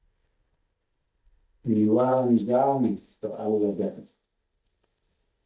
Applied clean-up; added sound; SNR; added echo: neural mask model DeepFilterNet 3.